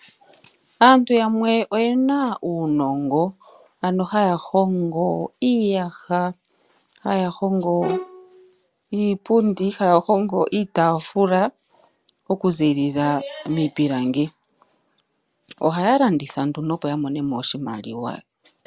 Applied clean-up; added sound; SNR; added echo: none; Bowed string instrument; 9 dB; none.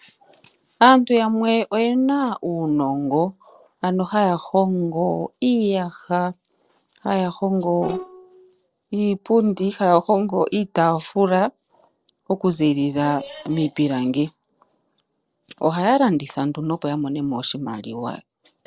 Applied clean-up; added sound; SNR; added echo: neural separator model SepFormer DNS4.